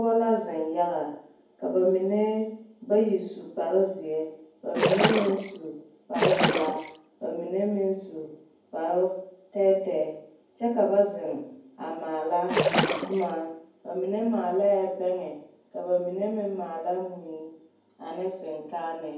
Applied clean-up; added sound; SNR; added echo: none; Splash, splatter; -2 dB; reverberation time 0.9 s.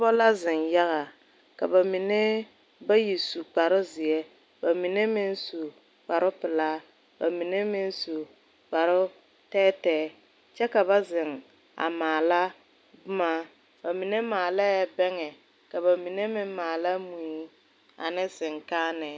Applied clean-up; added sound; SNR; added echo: none; none; none; none.